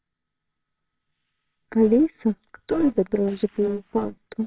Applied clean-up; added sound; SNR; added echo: neural separator model SepFormer WHAMR!.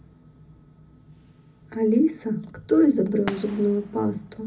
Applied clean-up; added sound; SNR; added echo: none; Fireworks; 19 dB; reverberation time 0.4 s.